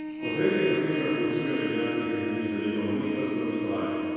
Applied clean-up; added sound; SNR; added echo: none; Trumpet; 3 dB; reverberation time 2.2 s.